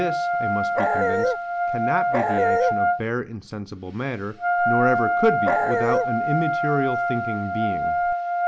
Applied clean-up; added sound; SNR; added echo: none; Dog + Wind instrument, woodwind instrument; -5 dB; none.